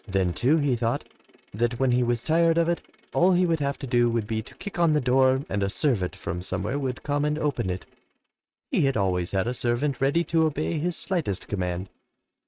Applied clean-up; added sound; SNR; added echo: neural mask model RNNoise.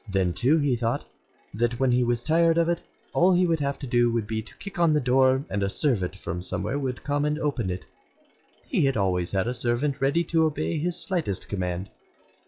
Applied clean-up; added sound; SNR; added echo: classical method log-MMSE.